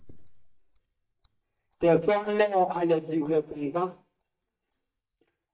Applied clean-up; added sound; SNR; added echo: neural mask model DeepFilterNet 3.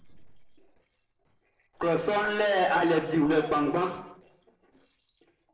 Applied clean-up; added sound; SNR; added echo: neural separator model SepFormer DNS4.